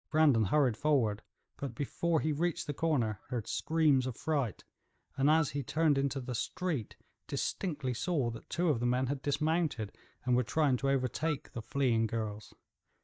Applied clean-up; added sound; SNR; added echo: neural mask model DeepFilterNet 3.